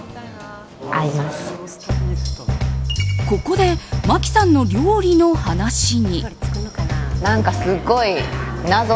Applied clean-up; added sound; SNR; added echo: none; none; none; none.